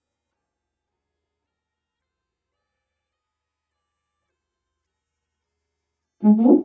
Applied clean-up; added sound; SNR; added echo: neural mask model DeepFilterNet 3.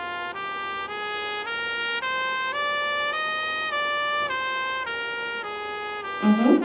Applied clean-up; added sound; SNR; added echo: none; Trumpet; -2 dB; reverberation time 0.8 s.